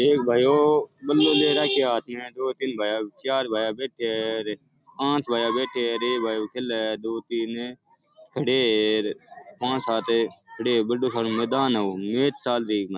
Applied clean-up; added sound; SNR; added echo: none; none; none; none.